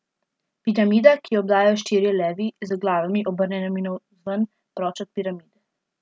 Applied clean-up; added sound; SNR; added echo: none; none; none; none.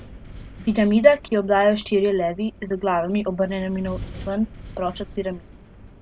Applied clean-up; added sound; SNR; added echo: none; Wind; 17 dB; none.